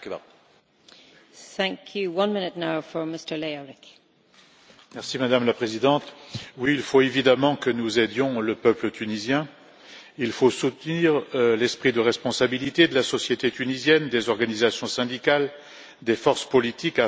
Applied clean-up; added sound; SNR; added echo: none; none; none; none.